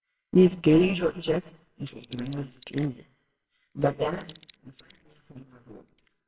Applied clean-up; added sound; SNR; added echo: neural separator model SepFormer WHAMR!.